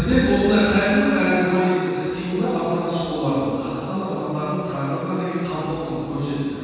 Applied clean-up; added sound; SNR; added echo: none; none; none; reverberation time 2.1 s.